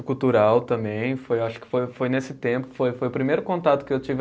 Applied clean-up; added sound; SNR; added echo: none; none; none; none.